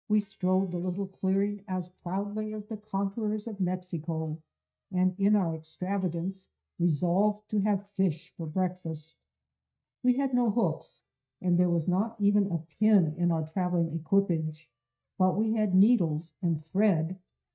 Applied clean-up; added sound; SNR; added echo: neural mask model DeepFilterNet 3.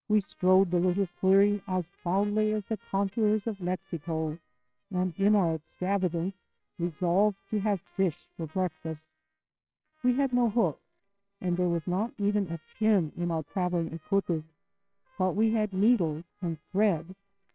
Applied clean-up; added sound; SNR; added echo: neural separator model SepFormer WHAMR!.